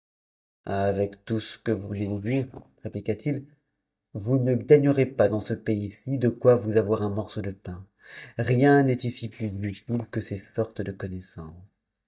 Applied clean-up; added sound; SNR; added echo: neural mask model DeepFilterNet 3.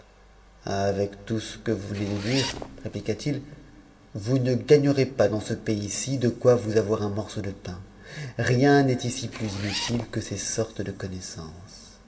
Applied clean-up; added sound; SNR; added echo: none; Zipper (clothing); 11 dB; reverberation time 1.7 s.